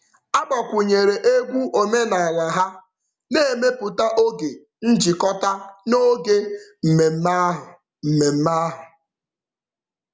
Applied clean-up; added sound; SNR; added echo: none; none; none; none.